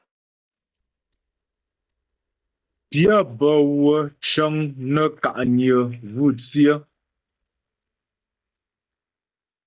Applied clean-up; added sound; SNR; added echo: neural mask model DeepFilterNet 3.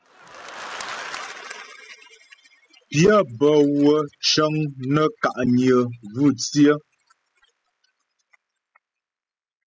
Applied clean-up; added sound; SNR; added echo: classical method spectral subtraction.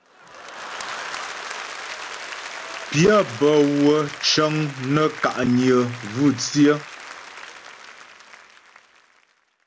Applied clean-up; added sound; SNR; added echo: none; Applause / Crowd; 13 dB; none.